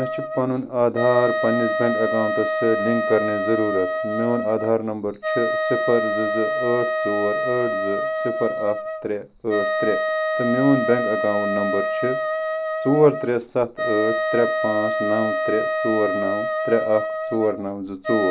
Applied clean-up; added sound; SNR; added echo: none; Wind instrument, woodwind instrument; 1 dB; none.